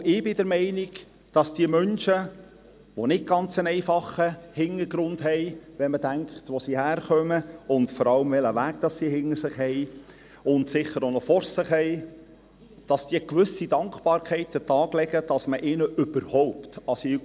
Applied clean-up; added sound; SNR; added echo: none; none; none; none.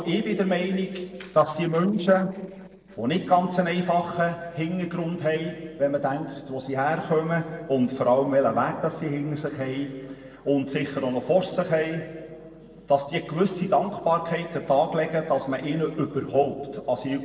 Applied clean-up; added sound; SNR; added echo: neural separator model SepFormer DNS4.